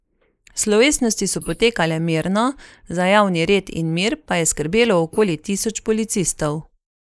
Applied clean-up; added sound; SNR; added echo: neural mask model Resemble Enhance denoiser.